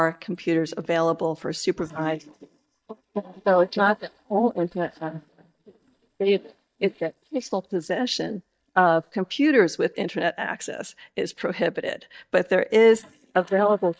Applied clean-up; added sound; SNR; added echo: neural mask model DeepFilterNet 3.